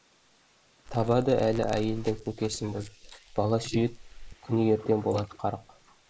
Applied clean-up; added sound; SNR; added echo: neural mask model Resemble Enhance denoiser.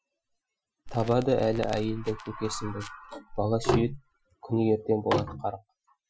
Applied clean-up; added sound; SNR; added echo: classical method Wiener filter.